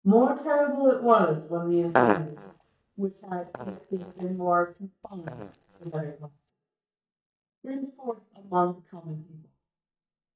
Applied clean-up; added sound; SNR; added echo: neural mask model DeepFilterNet 3.